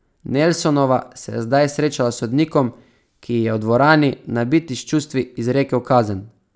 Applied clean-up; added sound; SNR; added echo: none; none; none; none.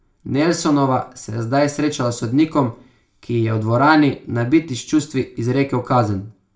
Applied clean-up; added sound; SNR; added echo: none; none; none; reverberation time 0.3 s.